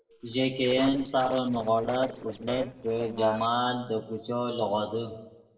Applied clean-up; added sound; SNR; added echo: neural separator model SepFormer DNS4.